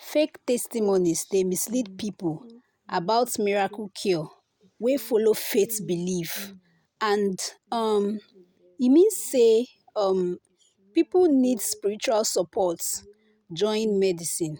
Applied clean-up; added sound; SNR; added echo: none; none; none; none.